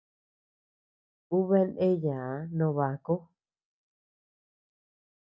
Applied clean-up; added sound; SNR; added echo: none; none; none; none.